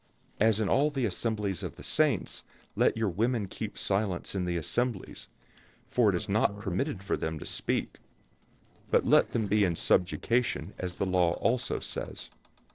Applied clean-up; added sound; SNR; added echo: neural separator model SepFormer DNS4.